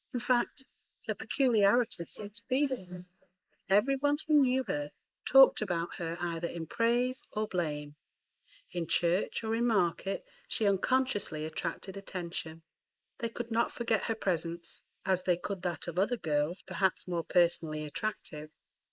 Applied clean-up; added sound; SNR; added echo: neural mask model Resemble Enhance denoiser.